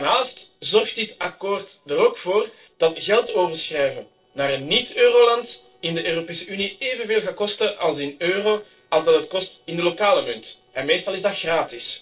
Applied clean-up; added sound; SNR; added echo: neural separator model SepFormer DNS4.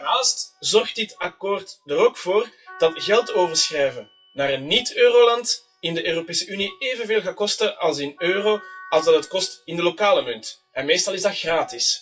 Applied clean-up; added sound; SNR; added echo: classical method WPE with log-MMSE.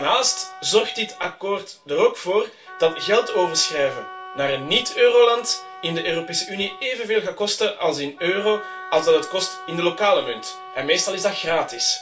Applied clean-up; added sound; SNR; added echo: none; Wind instrument, woodwind instrument; 16 dB; reverberation time 0.3 s.